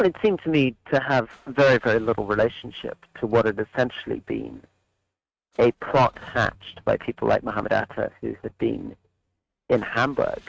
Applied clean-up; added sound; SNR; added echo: neural mask model RNNoise.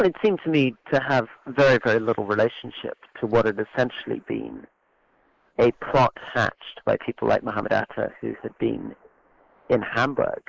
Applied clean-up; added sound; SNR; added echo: neural mask model Resemble Enhance denoiser.